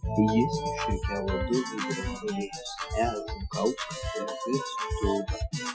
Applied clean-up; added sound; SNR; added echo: classical method Wiener filter.